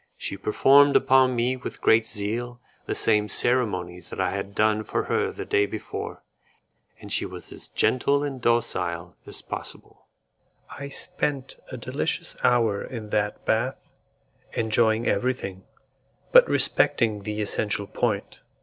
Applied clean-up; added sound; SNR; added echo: none; none; none; none.